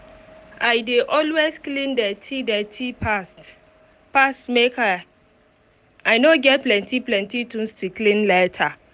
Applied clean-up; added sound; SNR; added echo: none; none; none; none.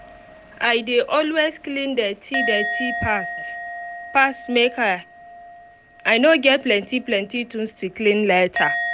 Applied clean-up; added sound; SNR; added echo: none; Musical instrument; 9 dB; none.